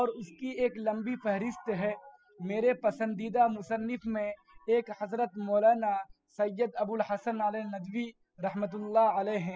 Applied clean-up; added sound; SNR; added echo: classical method spectral subtraction.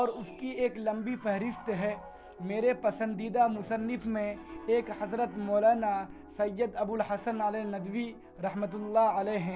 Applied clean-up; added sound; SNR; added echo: none; Piano; 17 dB; none.